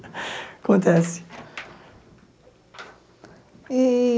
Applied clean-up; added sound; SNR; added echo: none; none; none; none.